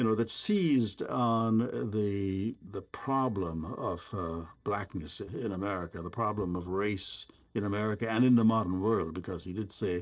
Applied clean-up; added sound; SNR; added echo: neural separator model SepFormer DNS4.